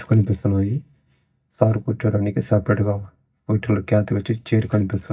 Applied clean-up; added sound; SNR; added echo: neural mask model DeepFilterNet 3.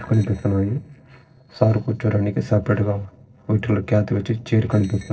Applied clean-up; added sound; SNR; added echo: neural separator model SepFormer DNS4.